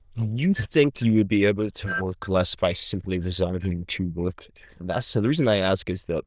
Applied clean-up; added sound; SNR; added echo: neural diffusion model UNIVERSE++.